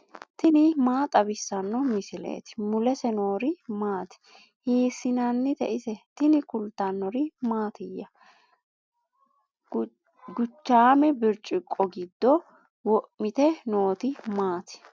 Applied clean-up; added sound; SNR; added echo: none; none; none; none.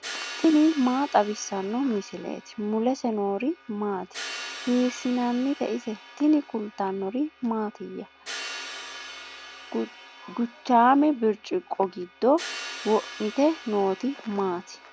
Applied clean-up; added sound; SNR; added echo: none; Crash cymbal; 15 dB; none.